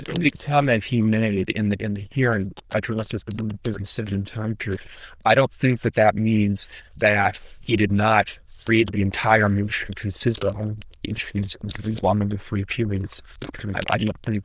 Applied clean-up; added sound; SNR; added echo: neural diffusion model UNIVERSE++.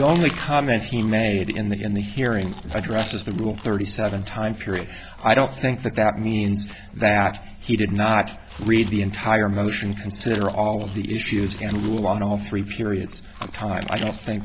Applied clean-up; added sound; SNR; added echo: none; Chewing, mastication; 15 dB; none.